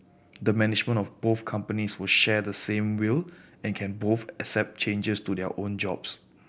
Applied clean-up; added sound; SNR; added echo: none; none; none; none.